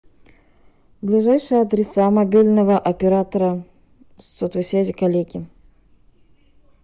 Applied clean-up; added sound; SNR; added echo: none; none; none; none.